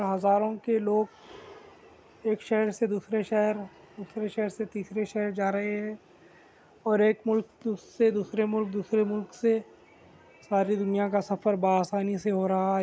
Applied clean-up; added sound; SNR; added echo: none; none; none; none.